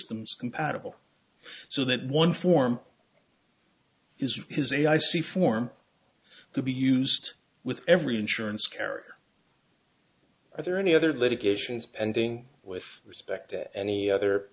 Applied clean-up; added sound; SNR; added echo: none; none; none; none.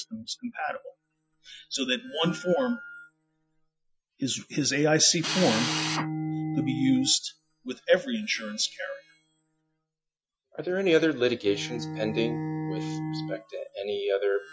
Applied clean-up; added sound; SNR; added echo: classical method Wiener filter.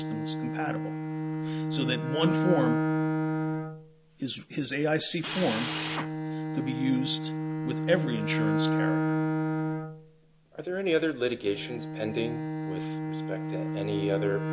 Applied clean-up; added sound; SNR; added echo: none; Drill + Bowed string instrument; -1 dB; none.